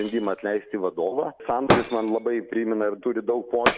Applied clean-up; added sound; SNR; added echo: none; Shatter; 4 dB; none.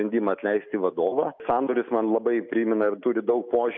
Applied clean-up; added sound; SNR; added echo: none; none; none; none.